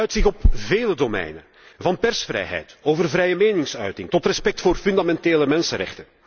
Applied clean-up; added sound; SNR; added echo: none; none; none; none.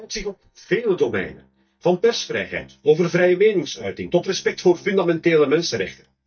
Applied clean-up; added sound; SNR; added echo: neural mask model DeepFilterNet 3.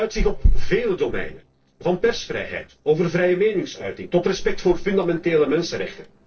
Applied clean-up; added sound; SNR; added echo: neural separator model SepFormer DNS4.